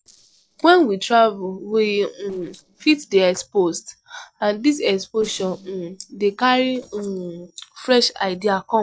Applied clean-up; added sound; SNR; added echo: neural separator model SepFormer DNS4.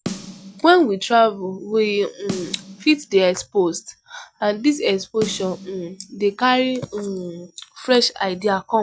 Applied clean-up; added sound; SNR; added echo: none; Snare drum; 16 dB; none.